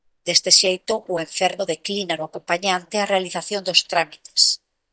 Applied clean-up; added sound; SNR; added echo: neural mask model DeepFilterNet 3.